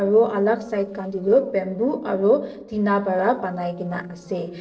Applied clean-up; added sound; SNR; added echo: neural separator model SepFormer DNS4.